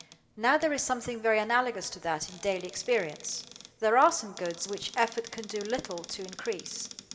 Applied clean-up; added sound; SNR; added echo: none; Cupboard open or close; 18 dB; reverberation time 1.2 s.